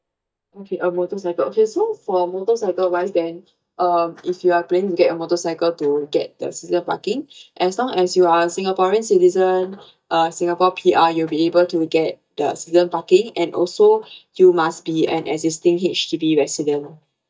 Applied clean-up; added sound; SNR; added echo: neural mask model DeepFilterNet 3.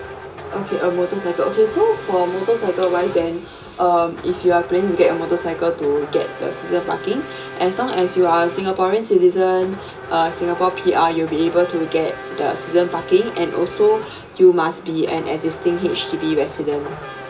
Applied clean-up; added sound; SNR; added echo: none; Race car, auto racing / Accelerating, revving, vroom; 14 dB; reverberation time 0.2 s.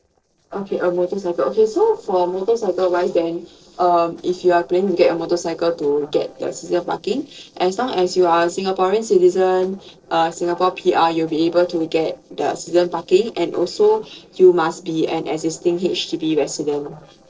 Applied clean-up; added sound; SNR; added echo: neural separator model SepFormer DNS4.